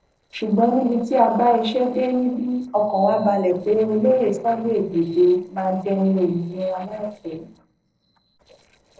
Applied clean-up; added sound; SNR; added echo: neural separator model SepFormer DNS4.